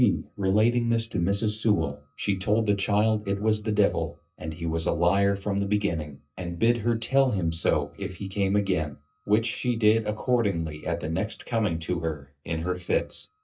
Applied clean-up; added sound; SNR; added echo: neural mask model DeepFilterNet 3.